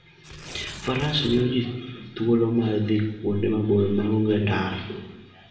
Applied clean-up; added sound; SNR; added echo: none; Tearing; 16 dB; reverberation time 0.9 s.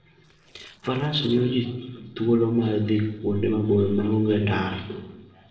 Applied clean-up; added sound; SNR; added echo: neural separator model SepFormer DNS4.